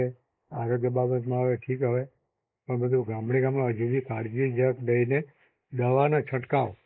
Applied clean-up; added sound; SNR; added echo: neural mask model Resemble Enhance denoiser.